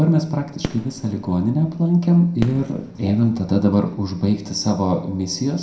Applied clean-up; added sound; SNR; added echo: none; Fireworks; 16 dB; reverberation time 0.5 s.